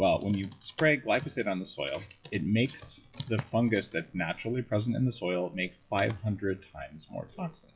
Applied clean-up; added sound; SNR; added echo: classical method WPE with log-MMSE.